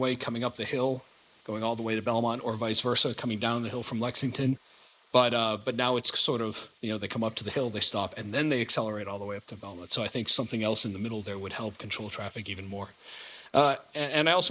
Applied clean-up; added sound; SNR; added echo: neural mask model Resemble Enhance denoiser.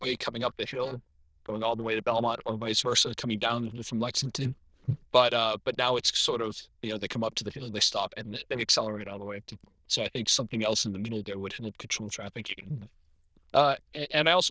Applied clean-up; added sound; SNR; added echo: neural diffusion model UNIVERSE++.